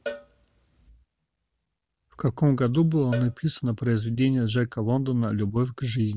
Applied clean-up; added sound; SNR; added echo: none; Cowbell; 19 dB; none.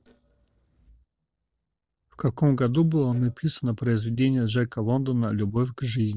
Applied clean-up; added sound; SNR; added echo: neural separator model SepFormer DNS4.